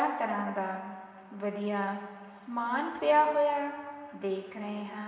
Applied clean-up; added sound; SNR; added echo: none; none; none; reverberation time 1.6 s.